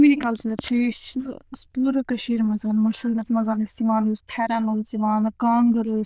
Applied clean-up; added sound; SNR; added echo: neural diffusion model UNIVERSE++.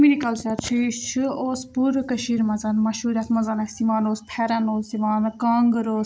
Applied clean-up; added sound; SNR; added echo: none; none; none; none.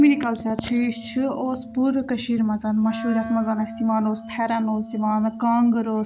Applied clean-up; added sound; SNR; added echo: none; Wind instrument, woodwind instrument; 14 dB; none.